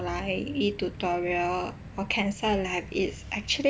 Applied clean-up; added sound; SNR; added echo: none; none; none; none.